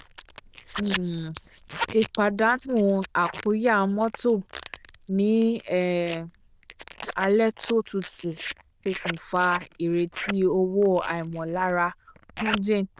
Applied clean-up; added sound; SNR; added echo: neural diffusion model UNIVERSE++.